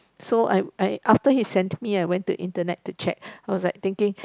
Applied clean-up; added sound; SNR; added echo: none; none; none; none.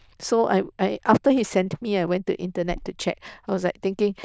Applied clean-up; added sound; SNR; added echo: neural diffusion model UNIVERSE++.